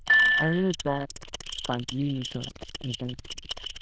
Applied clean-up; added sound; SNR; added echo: neural diffusion model UNIVERSE++.